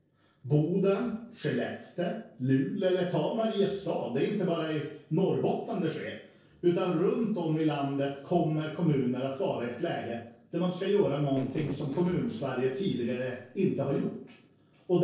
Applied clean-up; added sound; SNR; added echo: neural separator model SepFormer DNS4.